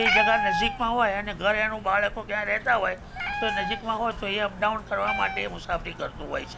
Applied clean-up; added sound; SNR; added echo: none; Meow; 4 dB; none.